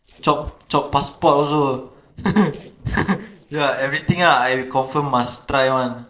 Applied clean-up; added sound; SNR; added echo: neural separator model SepFormer DNS4.